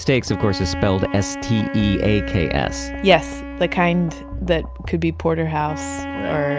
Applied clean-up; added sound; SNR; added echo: none; Wind instrument, woodwind instrument; 10 dB; none.